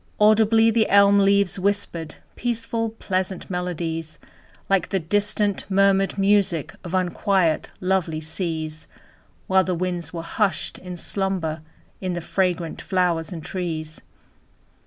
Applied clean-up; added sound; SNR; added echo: none; none; none; none.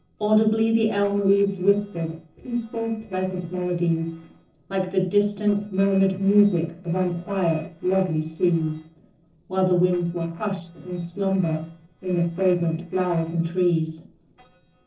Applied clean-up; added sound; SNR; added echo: neural separator model SepFormer DNS4.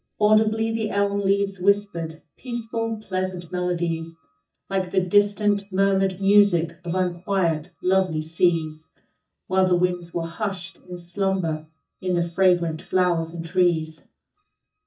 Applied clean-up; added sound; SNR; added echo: neural mask model DeepFilterNet 3.